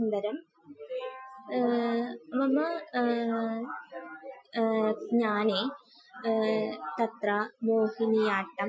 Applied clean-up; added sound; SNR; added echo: classical method Wiener filter.